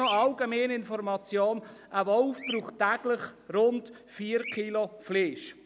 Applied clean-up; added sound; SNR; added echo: none; Bird vocalization, bird call, bird song; 16 dB; none.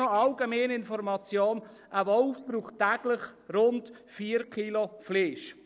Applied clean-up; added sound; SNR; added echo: neural separator model SepFormer DNS4.